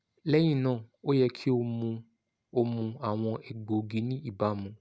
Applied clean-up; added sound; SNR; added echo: none; none; none; none.